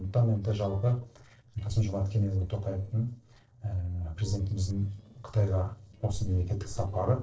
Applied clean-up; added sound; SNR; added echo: neural separator model SepFormer DNS4.